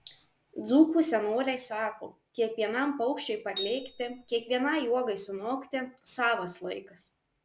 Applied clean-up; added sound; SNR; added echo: none; Piano; 12 dB; none.